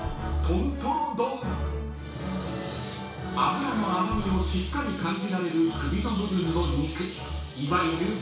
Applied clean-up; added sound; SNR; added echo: none; Bass drum; 18 dB; reverberation time 0.6 s.